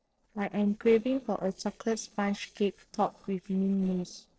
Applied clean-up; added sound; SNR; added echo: neural separator model SepFormer DNS4.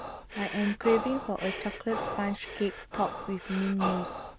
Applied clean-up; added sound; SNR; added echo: none; Breathing; 5 dB; none.